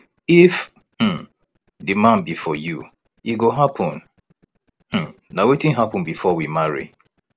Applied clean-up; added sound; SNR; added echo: neural separator model SepFormer DNS4.